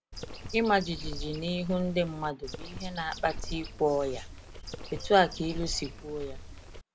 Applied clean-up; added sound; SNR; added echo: none; Bird; 9 dB; none.